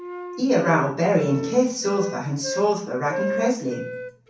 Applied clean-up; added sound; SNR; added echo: none; Wind instrument, woodwind instrument; 9 dB; reverberation time 0.6 s.